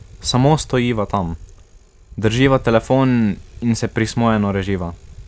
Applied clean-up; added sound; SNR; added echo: none; Bicycle; 18 dB; none.